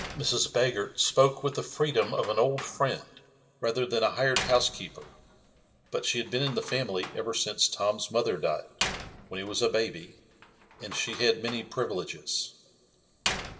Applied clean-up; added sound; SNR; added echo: none; Slam; 12 dB; reverberation time 1.1 s.